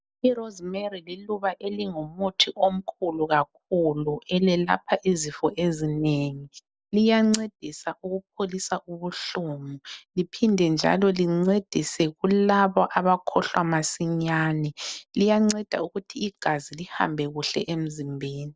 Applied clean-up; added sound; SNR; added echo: none; none; none; none.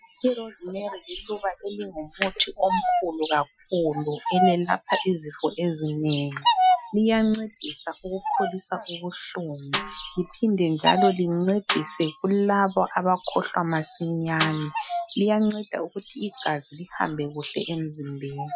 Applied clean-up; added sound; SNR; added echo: classical method Wiener filter.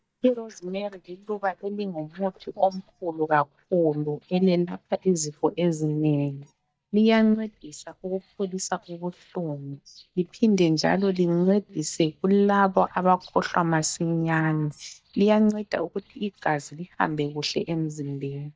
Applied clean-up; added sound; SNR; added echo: neural mask model DeepFilterNet 3.